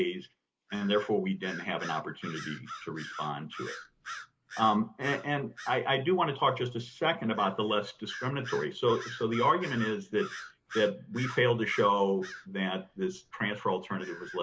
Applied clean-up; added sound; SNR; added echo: neural mask model Resemble Enhance denoiser.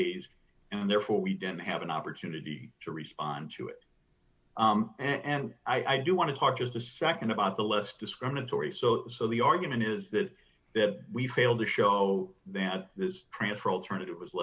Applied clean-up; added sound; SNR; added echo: none; none; none; none.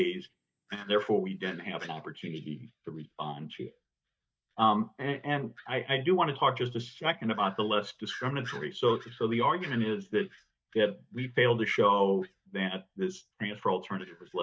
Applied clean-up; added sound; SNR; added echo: neural mask model DeepFilterNet 3.